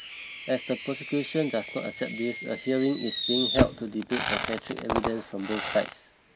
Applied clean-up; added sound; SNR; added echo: none; Fireworks; -3 dB; none.